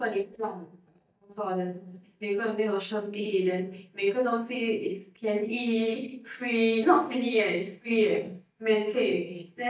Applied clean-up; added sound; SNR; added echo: neural mask model DeepFilterNet 3.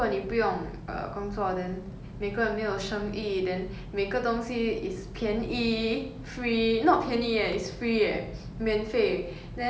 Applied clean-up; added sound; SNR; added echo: none; none; none; none.